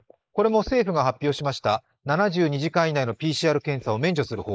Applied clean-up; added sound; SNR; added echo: neural mask model Resemble Enhance denoiser.